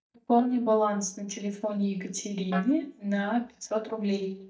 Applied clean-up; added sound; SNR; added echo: neural mask model DeepFilterNet 3.